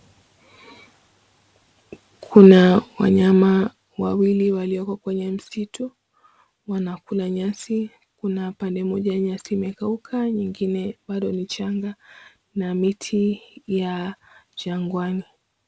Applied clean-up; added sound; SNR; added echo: none; none; none; none.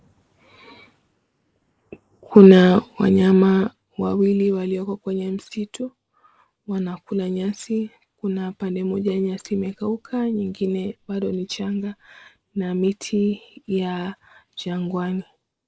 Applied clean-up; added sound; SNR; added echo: neural mask model Resemble Enhance denoiser.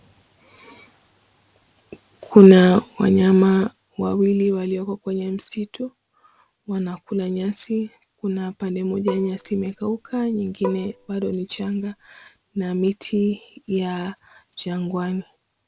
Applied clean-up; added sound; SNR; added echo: none; Bowed string instrument; 15 dB; none.